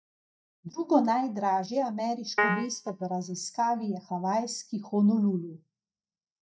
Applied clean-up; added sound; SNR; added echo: neural mask model DeepFilterNet 3.